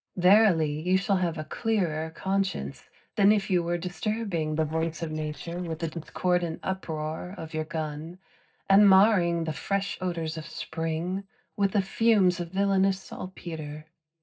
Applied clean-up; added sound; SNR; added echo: neural separator model SepFormer DNS4.